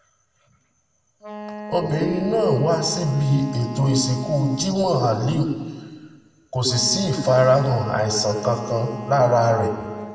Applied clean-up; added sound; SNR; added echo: none; Wind instrument, woodwind instrument; 13 dB; reverberation time 1.5 s.